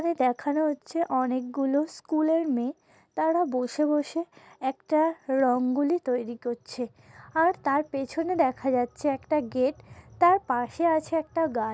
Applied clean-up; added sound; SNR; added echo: none; none; none; none.